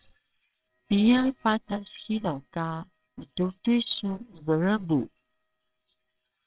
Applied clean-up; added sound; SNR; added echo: neural separator model SepFormer WHAMR!.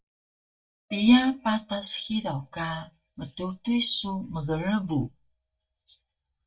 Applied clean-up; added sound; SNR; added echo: neural mask model DeepFilterNet 3.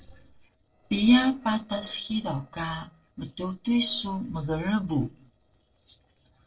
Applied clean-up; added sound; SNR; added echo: neural separator model SepFormer DNS4.